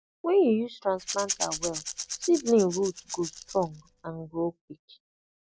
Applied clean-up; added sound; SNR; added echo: none; Rattle / Rattle (instrument); 9 dB; none.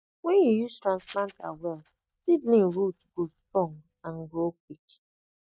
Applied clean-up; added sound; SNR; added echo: neural mask model DeepFilterNet 3.